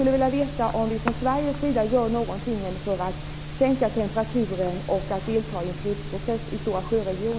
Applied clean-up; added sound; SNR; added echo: none; none; none; none.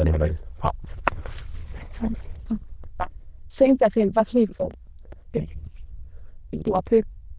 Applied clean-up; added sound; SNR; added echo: neural diffusion model UNIVERSE++.